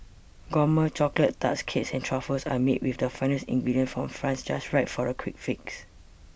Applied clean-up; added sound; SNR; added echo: none; none; none; none.